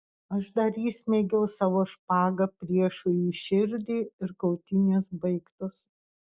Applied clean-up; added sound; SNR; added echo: none; none; none; none.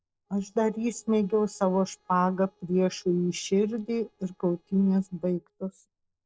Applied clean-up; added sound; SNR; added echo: neural separator model SepFormer DNS4.